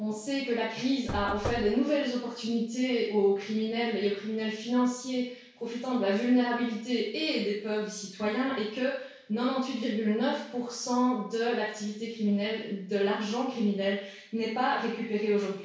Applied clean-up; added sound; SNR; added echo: none; Knock / Wood; 8 dB; reverberation time 0.6 s.